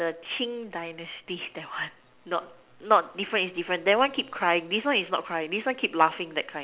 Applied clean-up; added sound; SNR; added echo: none; none; none; none.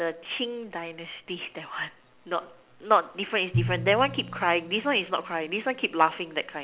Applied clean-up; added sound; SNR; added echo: none; Drum; 10 dB; none.